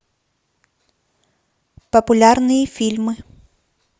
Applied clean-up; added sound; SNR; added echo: none; none; none; none.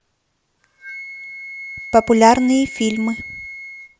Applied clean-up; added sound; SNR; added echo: none; Wind instrument, woodwind instrument; 15 dB; none.